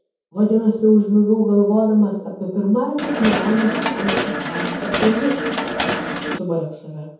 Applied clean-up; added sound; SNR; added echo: none; Mechanisms; 3 dB; reverberation time 0.7 s.